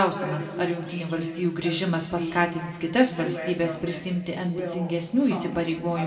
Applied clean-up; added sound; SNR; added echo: none; none; none; reverberation time 2.2 s.